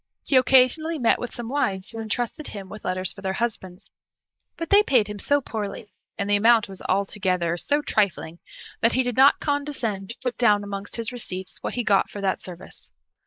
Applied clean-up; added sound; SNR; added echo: neural mask model Resemble Enhance denoiser.